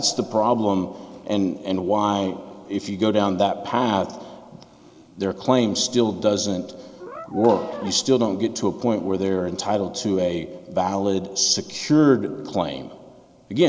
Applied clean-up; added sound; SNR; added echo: none; Brass instrument; 15 dB; none.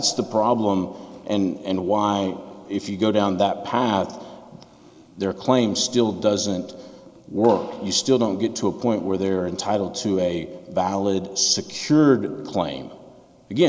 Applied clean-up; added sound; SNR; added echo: none; none; none; none.